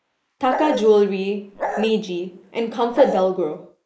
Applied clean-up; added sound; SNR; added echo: neural mask model Resemble Enhance denoiser.